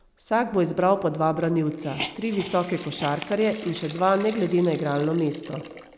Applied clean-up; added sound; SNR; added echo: none; Hiss; 14 dB; none.